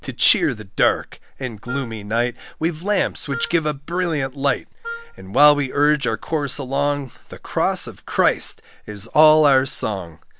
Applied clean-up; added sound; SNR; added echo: none; Wind instrument, woodwind instrument; 15 dB; none.